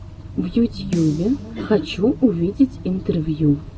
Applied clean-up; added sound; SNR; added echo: none; Snare drum; 18 dB; none.